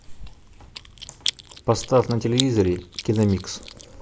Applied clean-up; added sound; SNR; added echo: none; Chewing, mastication; 11 dB; none.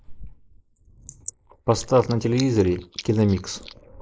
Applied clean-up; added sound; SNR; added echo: neural mask model Resemble Enhance denoiser.